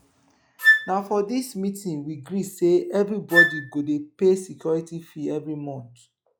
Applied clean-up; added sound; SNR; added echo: classical method log-MMSE.